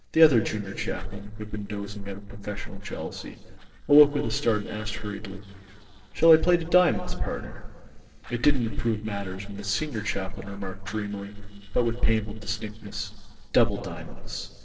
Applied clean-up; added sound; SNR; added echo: neural separator model SepFormer DNS4.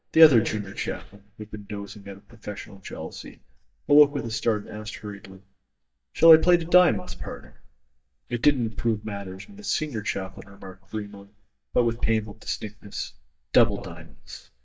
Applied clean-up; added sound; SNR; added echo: neural mask model DeepFilterNet 3.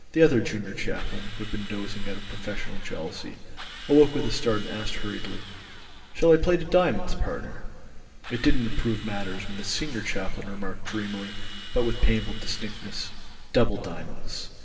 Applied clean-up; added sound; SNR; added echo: none; Drill; 19 dB; reverberation time 2.2 s.